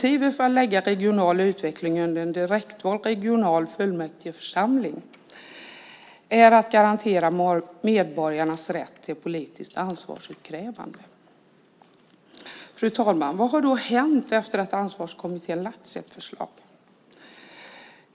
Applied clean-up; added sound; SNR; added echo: none; none; none; none.